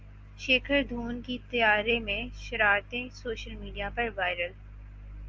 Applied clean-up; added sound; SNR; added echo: none; none; none; none.